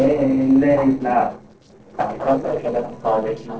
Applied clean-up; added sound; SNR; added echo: neural separator model SepFormer DNS4.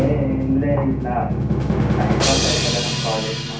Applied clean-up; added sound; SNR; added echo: none; Drum; -4 dB; reverberation time 0.6 s.